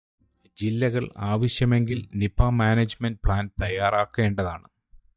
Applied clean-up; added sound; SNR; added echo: neural mask model DeepFilterNet 3.